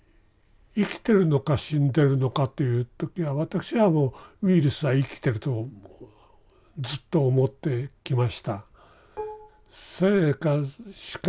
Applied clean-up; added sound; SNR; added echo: none; Dishes, pots, and pans; 16 dB; none.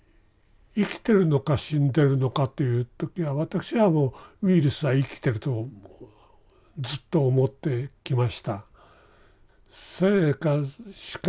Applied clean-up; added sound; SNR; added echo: none; none; none; none.